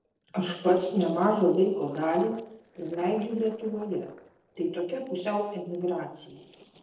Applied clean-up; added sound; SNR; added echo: neural separator model SepFormer DNS4.